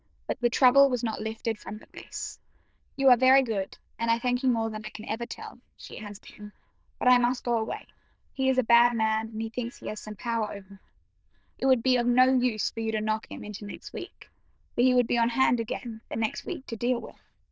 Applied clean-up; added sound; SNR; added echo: neural diffusion model UNIVERSE++.